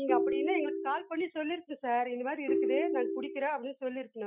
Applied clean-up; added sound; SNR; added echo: classical method Wiener filter.